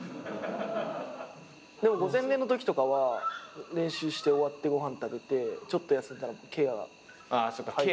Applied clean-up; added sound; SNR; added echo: none; Cricket; 17 dB; none.